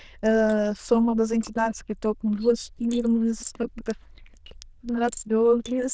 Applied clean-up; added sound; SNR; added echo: neural diffusion model UNIVERSE++.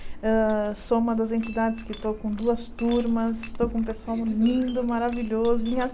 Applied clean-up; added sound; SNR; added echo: none; Chink, clink; 9 dB; none.